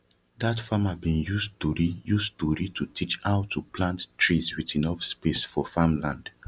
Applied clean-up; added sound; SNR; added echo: none; none; none; none.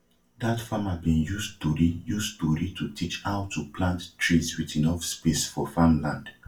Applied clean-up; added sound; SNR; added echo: none; none; none; reverberation time 0.2 s.